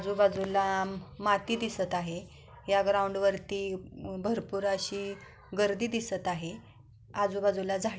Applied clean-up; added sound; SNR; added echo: none; none; none; none.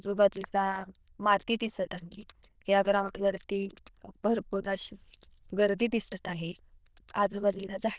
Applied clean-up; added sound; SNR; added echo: neural diffusion model UNIVERSE++.